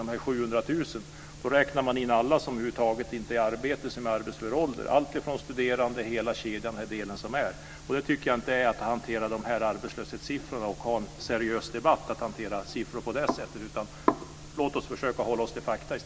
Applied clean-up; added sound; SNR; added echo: none; none; none; none.